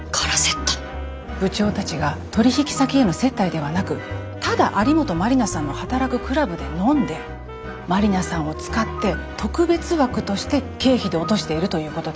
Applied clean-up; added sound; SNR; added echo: none; Wind instrument, woodwind instrument; 17 dB; none.